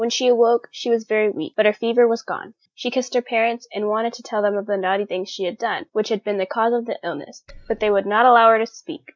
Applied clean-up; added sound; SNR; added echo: neural mask model DeepFilterNet 3.